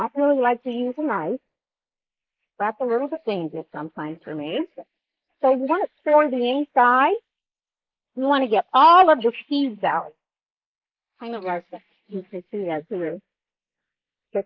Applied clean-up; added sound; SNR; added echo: neural mask model Resemble Enhance denoiser.